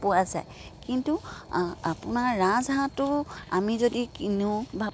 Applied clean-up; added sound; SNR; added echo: none; none; none; none.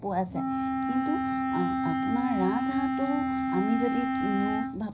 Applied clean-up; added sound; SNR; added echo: none; Wind instrument, woodwind instrument; -3 dB; reverberation time 0.5 s.